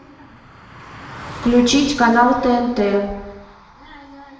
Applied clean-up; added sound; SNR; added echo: none; Car passing by; 20 dB; reverberation time 1.0 s.